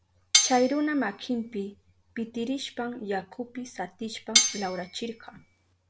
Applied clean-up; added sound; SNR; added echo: none; Cutlery, silverware; -3 dB; none.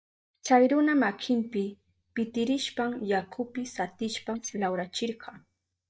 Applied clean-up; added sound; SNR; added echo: neural mask model DeepFilterNet 3.